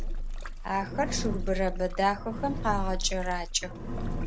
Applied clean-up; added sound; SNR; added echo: none; Engine; 1 dB; none.